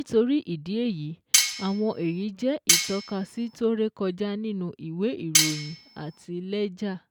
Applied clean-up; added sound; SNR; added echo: none; Cutlery, silverware; -2 dB; none.